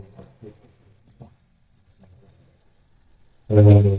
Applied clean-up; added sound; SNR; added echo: neural mask model DeepFilterNet 3.